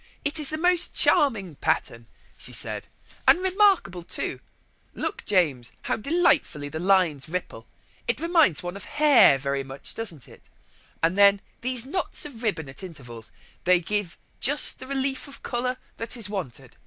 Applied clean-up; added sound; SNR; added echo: none; none; none; none.